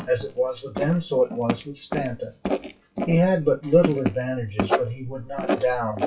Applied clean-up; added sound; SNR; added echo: classical method WPE with log-MMSE.